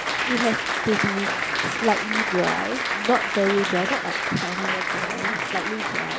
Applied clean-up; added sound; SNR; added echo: none; Applause; -1 dB; none.